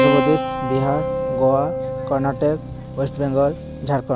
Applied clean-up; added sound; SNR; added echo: none; Keyboard (musical); 3 dB; none.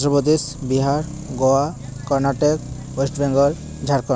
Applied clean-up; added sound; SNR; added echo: none; none; none; none.